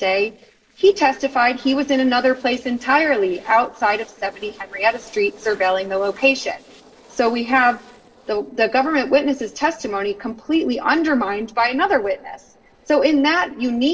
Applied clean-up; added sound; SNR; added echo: neural separator model SepFormer DNS4.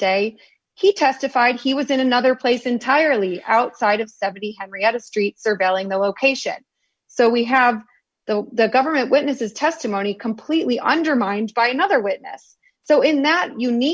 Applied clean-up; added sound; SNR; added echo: none; none; none; none.